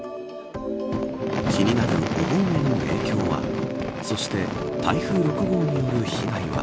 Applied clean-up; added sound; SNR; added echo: none; none; none; none.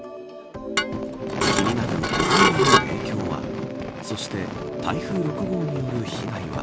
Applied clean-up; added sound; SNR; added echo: none; Dishes, pots, and pans / Glass; -5 dB; none.